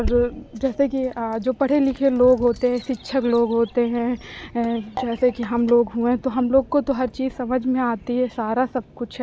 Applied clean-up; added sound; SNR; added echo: none; Sink (filling or washing); 17 dB; none.